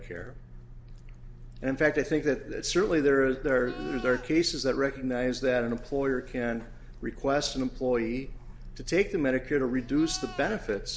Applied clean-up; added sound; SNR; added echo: none; Livestock, farm animals, working animals; 18 dB; none.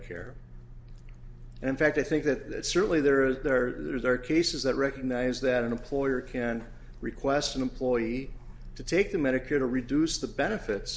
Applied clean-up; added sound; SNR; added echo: none; none; none; none.